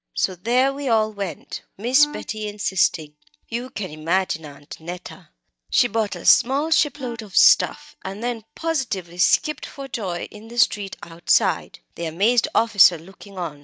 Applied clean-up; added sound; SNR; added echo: neural mask model DeepFilterNet 3.